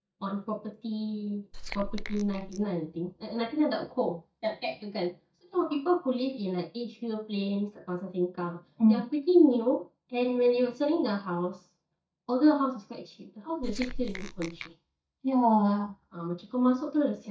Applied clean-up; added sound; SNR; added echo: neural mask model DeepFilterNet 3.